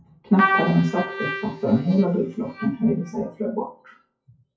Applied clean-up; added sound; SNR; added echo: classical method WPE with log-MMSE.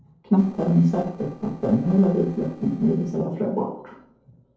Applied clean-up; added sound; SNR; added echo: neural separator model SepFormer DNS4.